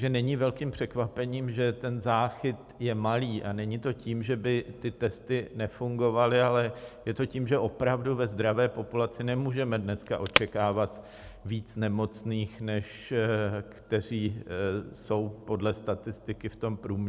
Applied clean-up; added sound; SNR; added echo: none; Wood; 3 dB; none.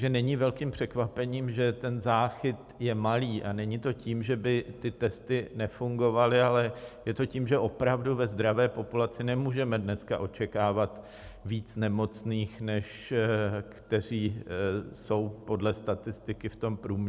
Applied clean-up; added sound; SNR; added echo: none; none; none; none.